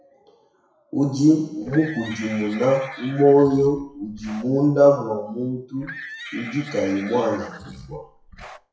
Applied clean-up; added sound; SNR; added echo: classical method WPE with log-MMSE.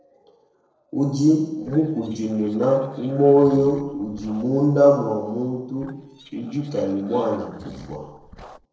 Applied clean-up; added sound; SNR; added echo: neural separator model SepFormer DNS4.